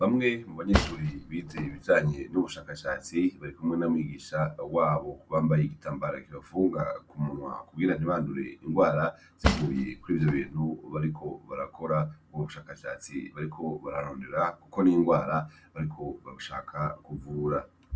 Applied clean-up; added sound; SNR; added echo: none; Cutlery, silverware / Drawer open or close; 2 dB; none.